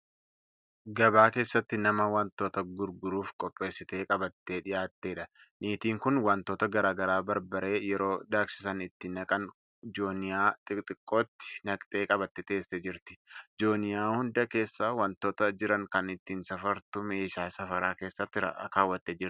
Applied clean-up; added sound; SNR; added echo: none; none; none; none.